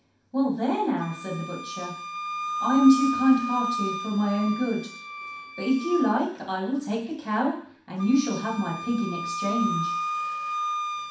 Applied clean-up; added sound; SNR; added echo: none; Wind instrument, woodwind instrument; 7 dB; reverberation time 0.6 s.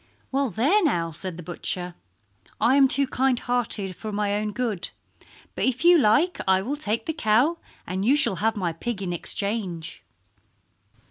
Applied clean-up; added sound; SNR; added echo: none; none; none; none.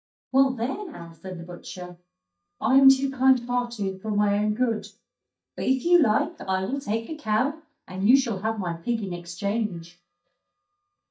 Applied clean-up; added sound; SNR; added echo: neural mask model DeepFilterNet 3.